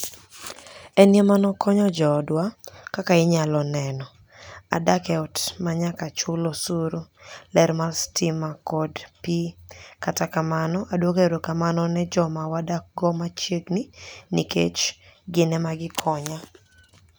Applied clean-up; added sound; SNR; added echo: none; none; none; none.